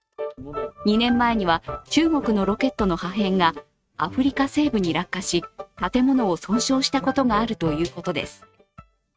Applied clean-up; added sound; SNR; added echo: neural mask model RNNoise.